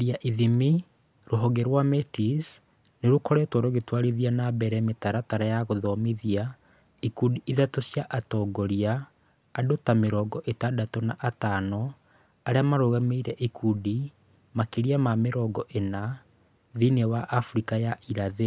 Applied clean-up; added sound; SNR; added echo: none; none; none; none.